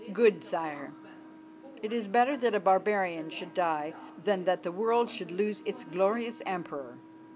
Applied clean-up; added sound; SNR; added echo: none; Subway, metro, underground + Wind instrument, woodwind instrument; 18 dB; none.